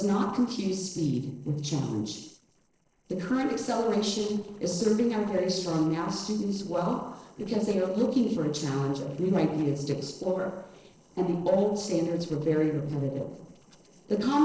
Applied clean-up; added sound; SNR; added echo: neural separator model SepFormer DNS4.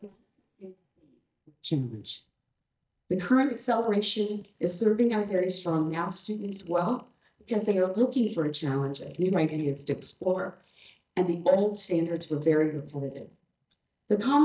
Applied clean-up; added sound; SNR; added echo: neural mask model DeepFilterNet 3.